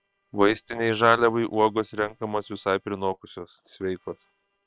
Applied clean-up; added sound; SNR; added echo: neural separator model SepFormer WHAM!.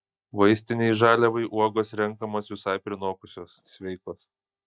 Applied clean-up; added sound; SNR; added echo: neural mask model DeepFilterNet 3.